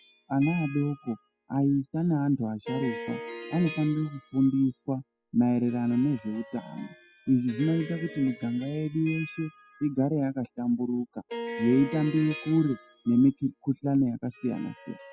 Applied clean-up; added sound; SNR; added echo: classical method spectral subtraction.